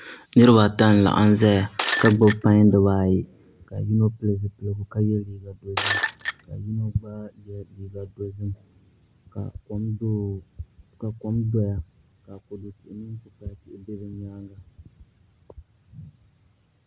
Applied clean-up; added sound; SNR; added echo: none; Shatter; 3 dB; none.